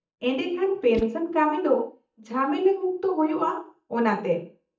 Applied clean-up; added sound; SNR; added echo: neural mask model DeepFilterNet 3.